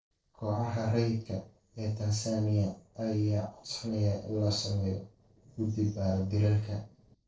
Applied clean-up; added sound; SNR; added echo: neural separator model SepFormer DNS4.